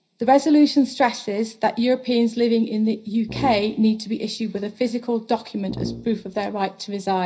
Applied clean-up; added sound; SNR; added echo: none; Brass instrument; 13 dB; reverberation time 0.4 s.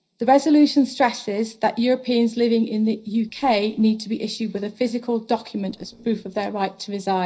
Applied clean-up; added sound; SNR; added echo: neural separator model SepFormer DNS4.